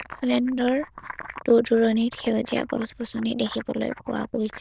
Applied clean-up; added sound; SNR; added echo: neural diffusion model UNIVERSE++.